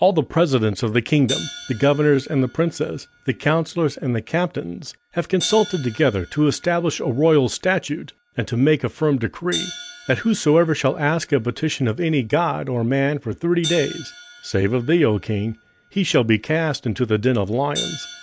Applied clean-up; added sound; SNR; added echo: none; Hi-hat; 17 dB; none.